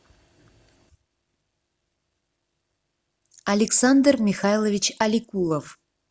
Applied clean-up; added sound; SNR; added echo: none; none; none; none.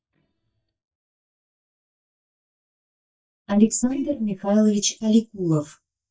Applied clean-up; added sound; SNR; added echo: neural mask model DeepFilterNet 3.